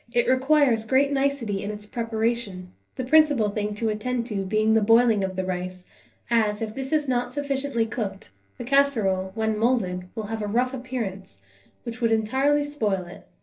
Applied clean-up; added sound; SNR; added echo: neural separator model SepFormer DNS4.